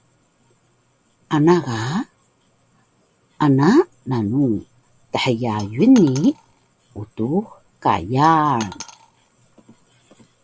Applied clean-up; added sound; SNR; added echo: none; Coin (dropping); 18 dB; none.